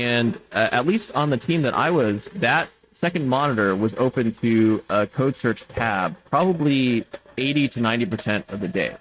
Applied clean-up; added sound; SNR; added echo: neural mask model RNNoise.